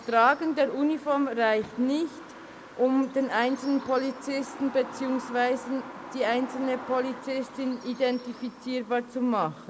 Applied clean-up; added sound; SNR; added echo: none; Bird vocalization, bird call, bird song; 16 dB; none.